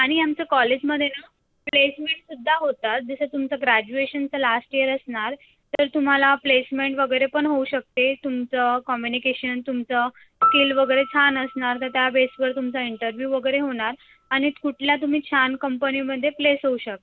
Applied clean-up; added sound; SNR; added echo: none; Piano; 14 dB; none.